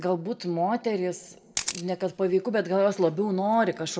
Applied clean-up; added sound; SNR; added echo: none; Camera; 10 dB; reverberation time 2.2 s.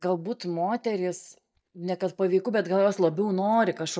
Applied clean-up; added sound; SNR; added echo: neural mask model DeepFilterNet 3.